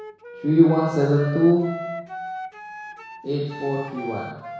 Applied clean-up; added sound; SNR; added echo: none; Wind instrument, woodwind instrument; 13 dB; reverberation time 1.1 s.